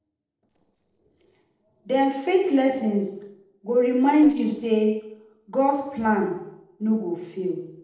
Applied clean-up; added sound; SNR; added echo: neural separator model SepFormer DNS4.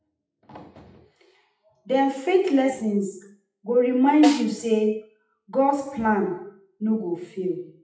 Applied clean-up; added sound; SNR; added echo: classical method WPE with log-MMSE.